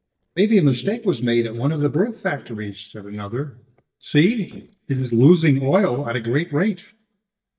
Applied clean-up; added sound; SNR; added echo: neural mask model DeepFilterNet 3.